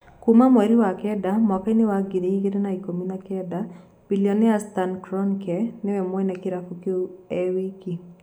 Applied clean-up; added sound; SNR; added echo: none; none; none; none.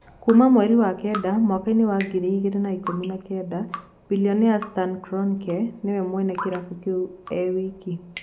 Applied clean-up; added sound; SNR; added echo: none; Drip; 17 dB; none.